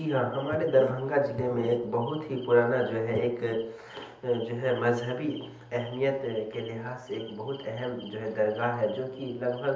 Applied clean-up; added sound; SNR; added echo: none; Breathing; 12 dB; reverberation time 0.7 s.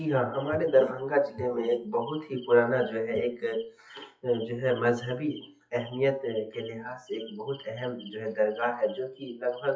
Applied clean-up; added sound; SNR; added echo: classical method WPE with log-MMSE.